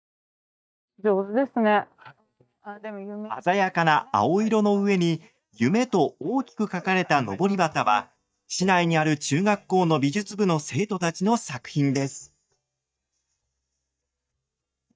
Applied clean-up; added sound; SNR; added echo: neural mask model DeepFilterNet 3.